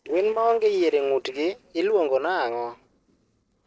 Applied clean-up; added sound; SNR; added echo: neural separator model SepFormer DNS4.